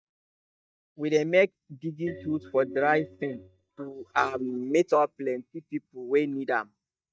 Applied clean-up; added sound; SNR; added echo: neural mask model DeepFilterNet 3.